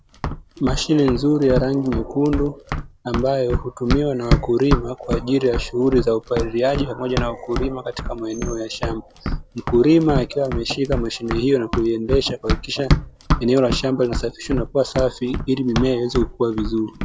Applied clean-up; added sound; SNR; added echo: none; Run; 5 dB; none.